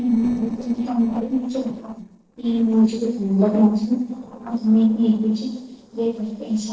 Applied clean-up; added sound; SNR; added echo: neural separator model SepFormer DNS4.